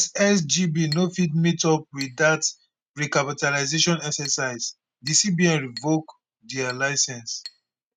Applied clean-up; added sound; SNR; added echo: neural mask model RNNoise.